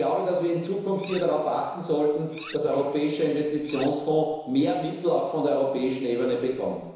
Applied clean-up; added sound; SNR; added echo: none; Cutlery, silverware; 17 dB; reverberation time 1.0 s.